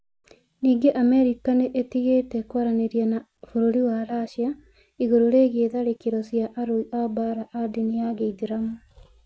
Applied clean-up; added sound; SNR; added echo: none; none; none; none.